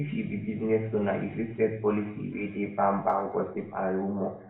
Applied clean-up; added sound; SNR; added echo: none; none; none; reverberation time 0.7 s.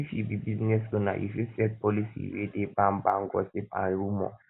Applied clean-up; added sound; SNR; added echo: none; none; none; none.